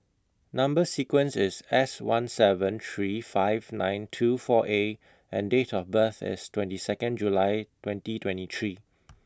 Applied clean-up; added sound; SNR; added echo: none; none; none; none.